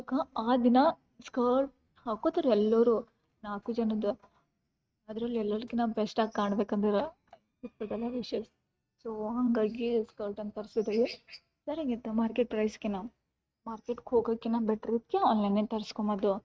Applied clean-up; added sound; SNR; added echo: neural mask model RNNoise.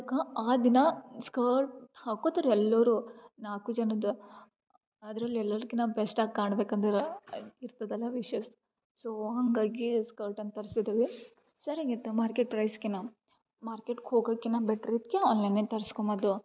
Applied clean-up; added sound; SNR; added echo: none; none; none; none.